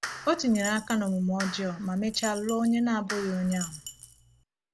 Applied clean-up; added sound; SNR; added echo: none; Coin (dropping) + Clapping; 12 dB; none.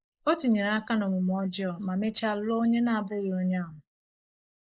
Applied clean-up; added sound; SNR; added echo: neural mask model Resemble Enhance denoiser.